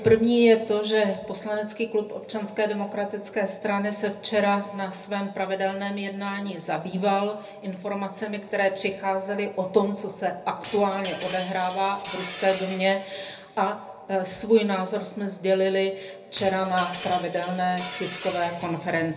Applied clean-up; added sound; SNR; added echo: none; Glass; 13 dB; reverberation time 0.3 s.